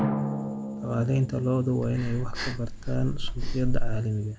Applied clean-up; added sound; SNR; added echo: none; Breathing + Drum; 0 dB; none.